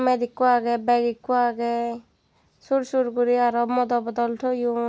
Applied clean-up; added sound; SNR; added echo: none; none; none; none.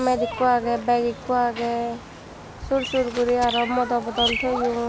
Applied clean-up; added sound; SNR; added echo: none; Bird vocalization, bird call, bird song; 9 dB; none.